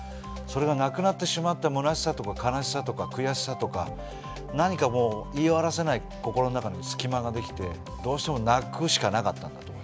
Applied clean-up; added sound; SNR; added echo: none; none; none; none.